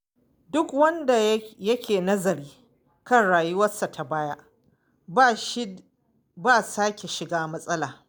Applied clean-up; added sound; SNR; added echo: none; none; none; none.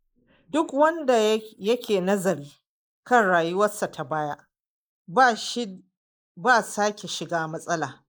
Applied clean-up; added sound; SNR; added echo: neural mask model Resemble Enhance denoiser.